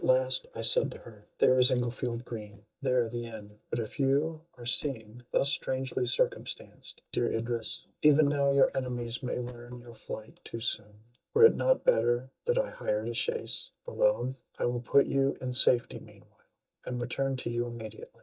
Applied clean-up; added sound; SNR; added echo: neural mask model DeepFilterNet 3.